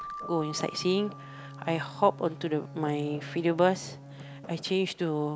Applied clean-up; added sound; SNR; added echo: none; Keyboard (musical) + Bowed string instrument; 14 dB; none.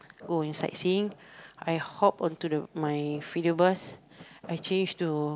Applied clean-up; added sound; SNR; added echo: none; none; none; none.